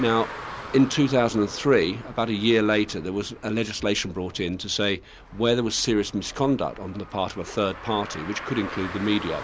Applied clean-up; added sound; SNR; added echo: none; Car; 15 dB; none.